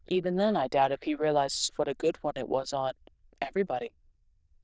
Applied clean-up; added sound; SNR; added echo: neural diffusion model UNIVERSE++.